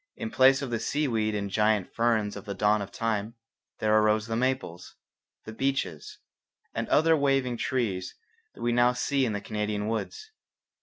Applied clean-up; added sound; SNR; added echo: none; none; none; none.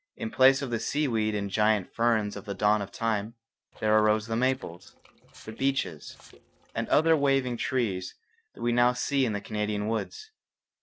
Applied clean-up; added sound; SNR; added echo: neural separator model SepFormer DNS4.